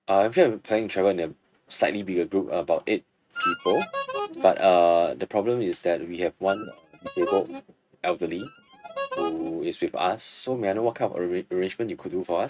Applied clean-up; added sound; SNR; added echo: neural mask model RNNoise.